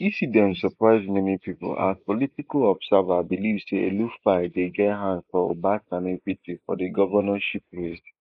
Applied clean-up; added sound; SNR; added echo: neural mask model Resemble Enhance denoiser.